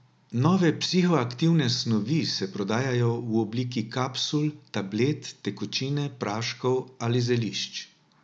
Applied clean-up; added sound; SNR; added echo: none; none; none; none.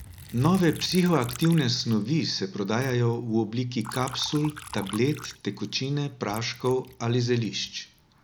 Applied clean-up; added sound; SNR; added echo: none; Liquid; 18 dB; none.